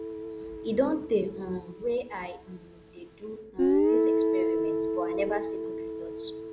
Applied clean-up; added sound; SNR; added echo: none; Guitar; -4 dB; none.